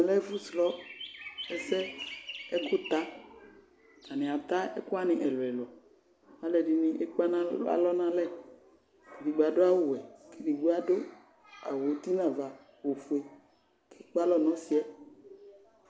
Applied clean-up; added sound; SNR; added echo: none; none; none; none.